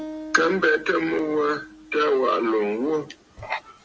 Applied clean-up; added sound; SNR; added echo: none; Acoustic guitar; 18 dB; none.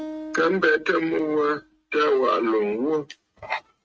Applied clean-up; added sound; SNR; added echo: neural mask model RNNoise.